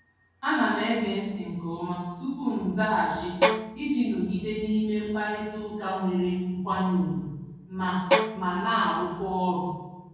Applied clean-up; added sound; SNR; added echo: none; Bowed string instrument; 2 dB; reverberation time 1.3 s.